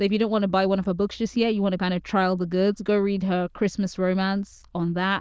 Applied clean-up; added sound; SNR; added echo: neural diffusion model UNIVERSE++.